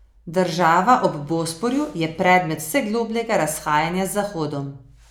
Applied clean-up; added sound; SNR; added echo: none; none; none; none.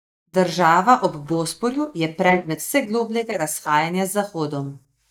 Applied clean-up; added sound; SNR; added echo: neural mask model DeepFilterNet 3.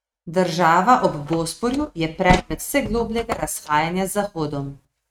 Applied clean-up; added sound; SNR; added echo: neural mask model RNNoise.